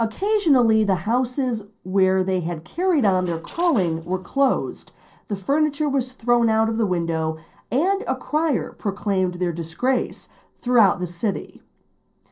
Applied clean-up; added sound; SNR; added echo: neural separator model SepFormer DNS4.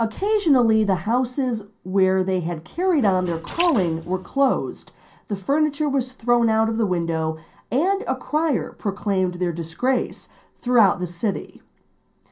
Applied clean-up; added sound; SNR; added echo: none; Liquid; 15 dB; reverberation time 0.3 s.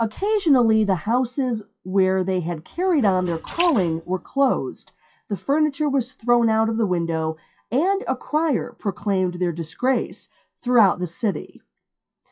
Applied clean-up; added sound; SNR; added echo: classical method WPE with log-MMSE.